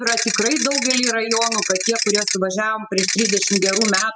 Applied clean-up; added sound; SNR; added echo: classical method spectral subtraction.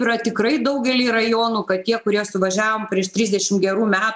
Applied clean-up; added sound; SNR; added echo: none; none; none; none.